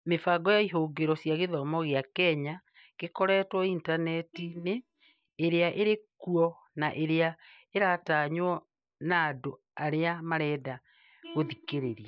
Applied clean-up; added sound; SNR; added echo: neural mask model DeepFilterNet 3.